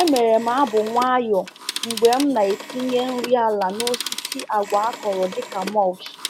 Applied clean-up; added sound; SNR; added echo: none; Telephone; 12 dB; none.